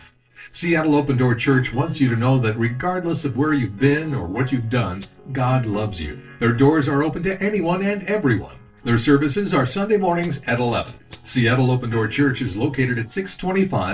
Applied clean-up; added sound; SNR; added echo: neural separator model SepFormer DNS4.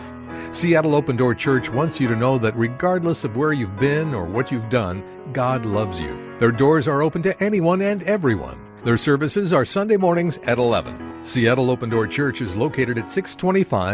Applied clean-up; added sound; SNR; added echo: none; none; none; none.